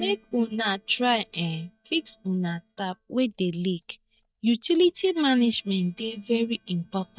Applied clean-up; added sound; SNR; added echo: neural mask model DeepFilterNet 3.